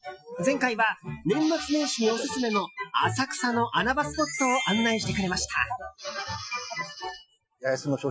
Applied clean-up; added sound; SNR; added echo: classical method Wiener filter.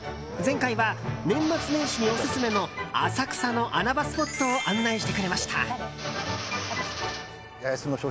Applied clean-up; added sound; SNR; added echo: none; Drill; 13 dB; none.